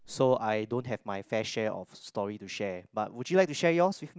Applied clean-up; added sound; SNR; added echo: none; none; none; none.